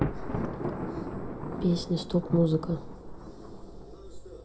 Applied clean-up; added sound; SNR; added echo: none; Thunder; 5 dB; reverberation time 0.3 s.